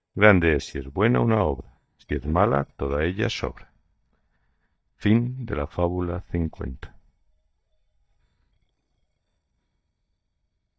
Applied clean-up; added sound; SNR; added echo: neural mask model DeepFilterNet 3.